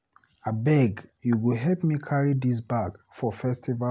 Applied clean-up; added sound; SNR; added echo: none; none; none; none.